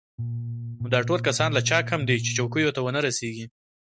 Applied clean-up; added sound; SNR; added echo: none; Bass guitar; 4 dB; none.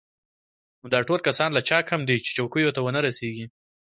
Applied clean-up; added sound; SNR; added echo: neural mask model Resemble Enhance denoiser.